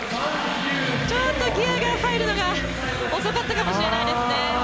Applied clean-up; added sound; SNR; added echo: none; none; none; none.